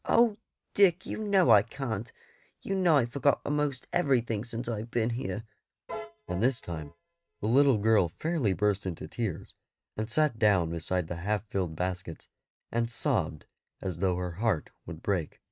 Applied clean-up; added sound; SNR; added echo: neural mask model RNNoise.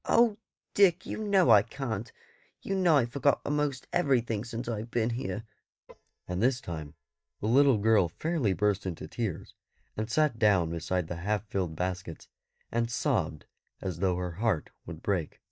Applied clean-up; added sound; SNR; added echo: neural mask model DeepFilterNet 3.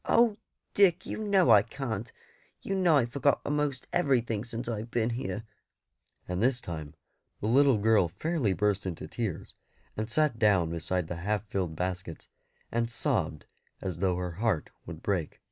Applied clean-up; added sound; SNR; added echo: none; none; none; none.